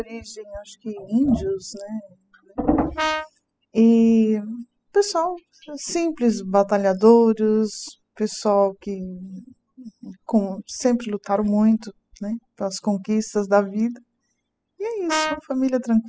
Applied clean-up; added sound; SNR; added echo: classical method spectral subtraction.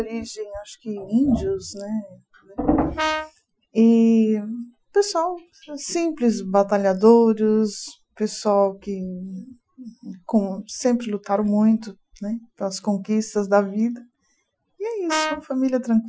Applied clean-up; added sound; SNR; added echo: classical method Wiener filter.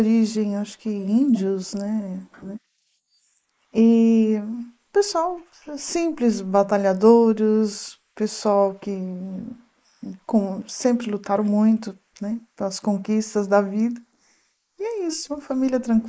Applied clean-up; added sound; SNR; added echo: neural mask model Resemble Enhance denoiser.